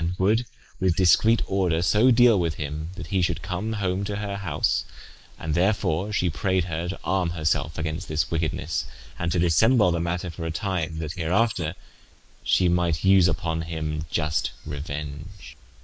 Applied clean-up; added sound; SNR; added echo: neural mask model Resemble Enhance denoiser.